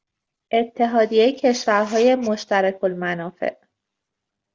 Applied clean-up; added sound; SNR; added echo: none; none; none; none.